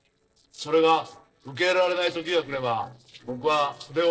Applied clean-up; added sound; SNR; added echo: neural separator model SepFormer DNS4.